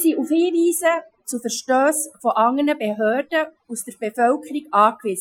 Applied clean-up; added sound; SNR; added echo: classical method Wiener filter.